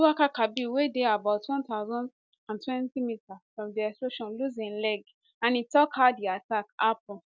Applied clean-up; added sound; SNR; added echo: none; none; none; none.